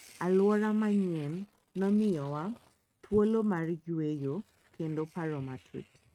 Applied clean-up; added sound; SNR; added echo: neural mask model RNNoise.